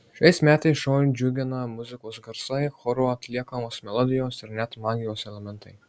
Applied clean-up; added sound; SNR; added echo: none; none; none; none.